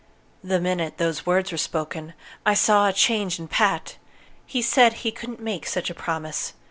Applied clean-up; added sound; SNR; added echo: none; none; none; none.